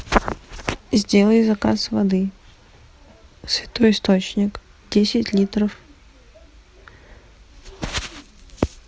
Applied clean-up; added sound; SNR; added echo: none; none; none; none.